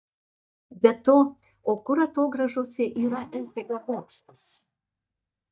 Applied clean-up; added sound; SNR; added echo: neural mask model DeepFilterNet 3.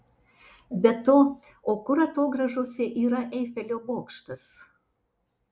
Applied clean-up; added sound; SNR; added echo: none; none; none; none.